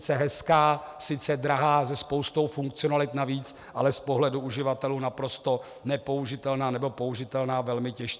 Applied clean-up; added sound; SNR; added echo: none; none; none; none.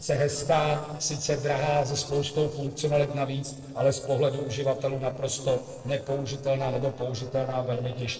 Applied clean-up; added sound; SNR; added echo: neural separator model SepFormer DNS4.